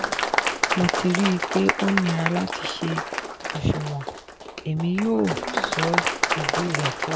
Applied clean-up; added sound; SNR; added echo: none; Applause; 1 dB; none.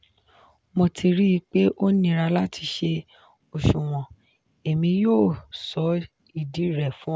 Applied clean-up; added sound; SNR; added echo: none; none; none; none.